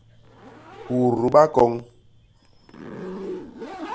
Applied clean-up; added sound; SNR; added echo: none; Zipper (clothing); 14 dB; none.